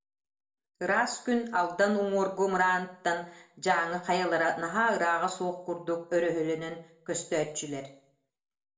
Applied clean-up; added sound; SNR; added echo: none; none; none; reverberation time 0.4 s.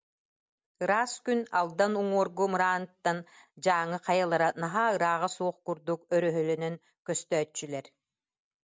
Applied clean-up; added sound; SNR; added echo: none; none; none; none.